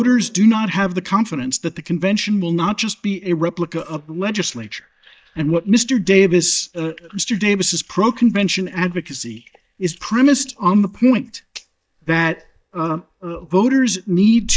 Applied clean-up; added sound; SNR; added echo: neural mask model DeepFilterNet 3.